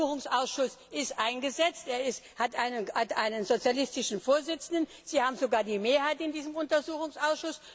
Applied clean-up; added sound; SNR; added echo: none; none; none; none.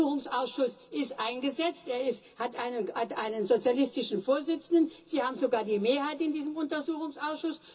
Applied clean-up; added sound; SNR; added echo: none; none; none; reverberation time 0.2 s.